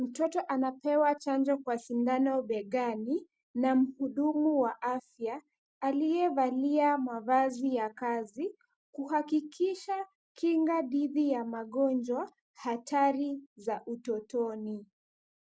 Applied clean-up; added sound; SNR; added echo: none; none; none; none.